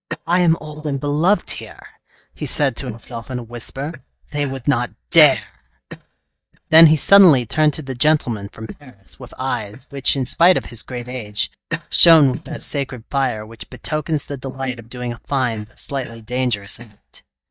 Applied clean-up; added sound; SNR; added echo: neural mask model DeepFilterNet 3.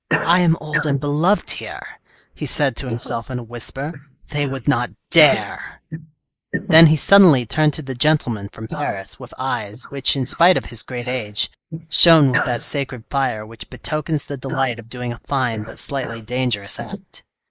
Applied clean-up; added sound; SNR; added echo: neural mask model Resemble Enhance denoiser.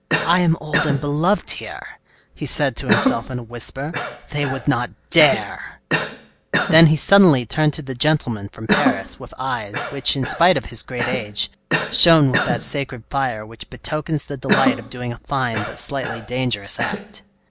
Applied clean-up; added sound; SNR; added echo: none; Cough; 5 dB; none.